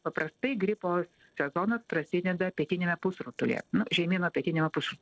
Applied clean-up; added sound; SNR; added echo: neural separator model SepFormer DNS4.